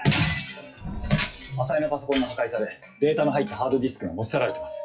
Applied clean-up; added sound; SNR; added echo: classical method WPE with log-MMSE.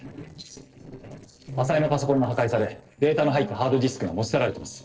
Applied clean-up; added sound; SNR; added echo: neural separator model SepFormer DNS4.